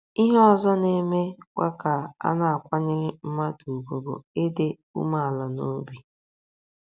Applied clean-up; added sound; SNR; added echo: none; none; none; none.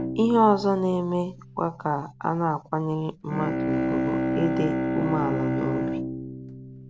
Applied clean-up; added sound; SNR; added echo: none; Bowed string instrument; 3 dB; none.